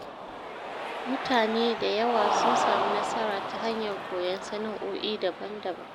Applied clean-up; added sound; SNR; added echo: none; Cheering; 1 dB; none.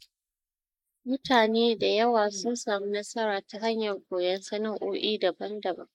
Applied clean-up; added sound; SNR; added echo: neural mask model Resemble Enhance denoiser.